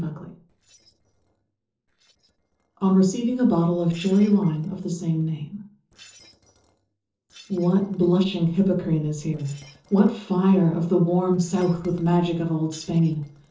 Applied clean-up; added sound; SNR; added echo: neural separator model SepFormer DNS4.